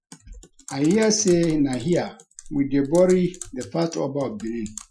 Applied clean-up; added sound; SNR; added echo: classical method Wiener filter.